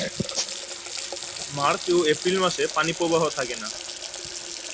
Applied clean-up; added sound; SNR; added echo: none; Water tap, faucet; 7 dB; none.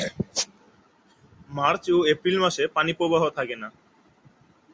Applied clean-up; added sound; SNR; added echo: none; none; none; none.